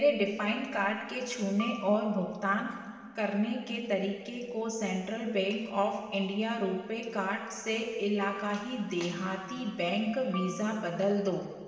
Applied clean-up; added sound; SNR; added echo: none; Piano; 15 dB; reverberation time 1.6 s.